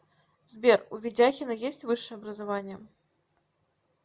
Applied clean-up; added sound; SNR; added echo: none; none; none; none.